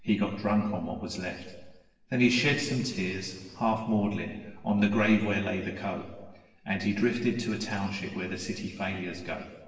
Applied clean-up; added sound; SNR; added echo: neural separator model SepFormer DNS4.